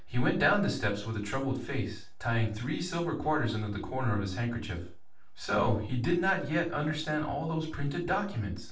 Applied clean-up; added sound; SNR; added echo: none; none; none; reverberation time 0.4 s.